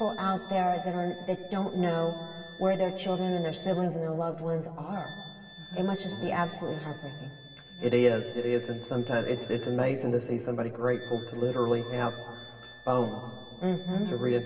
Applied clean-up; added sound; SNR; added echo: none; Wind instrument, woodwind instrument; 18 dB; reverberation time 2.6 s.